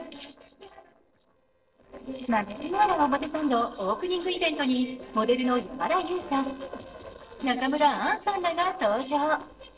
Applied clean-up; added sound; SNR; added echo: neural separator model SepFormer DNS4.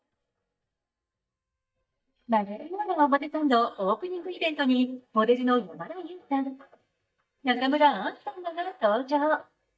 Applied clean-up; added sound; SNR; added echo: neural mask model DeepFilterNet 3.